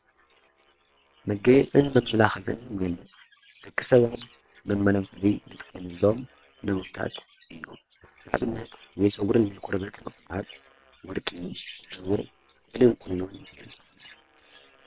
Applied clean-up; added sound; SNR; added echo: neural separator model SepFormer WHAM!.